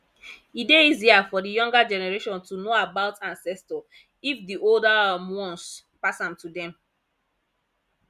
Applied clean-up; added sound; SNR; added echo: none; none; none; none.